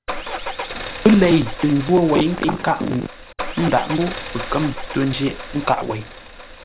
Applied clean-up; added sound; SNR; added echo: none; Car; 10 dB; none.